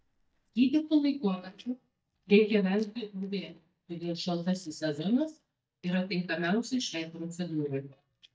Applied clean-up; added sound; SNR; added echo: neural mask model DeepFilterNet 3.